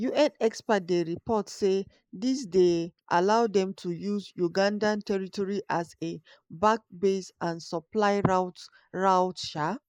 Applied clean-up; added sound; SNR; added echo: neural mask model Resemble Enhance denoiser.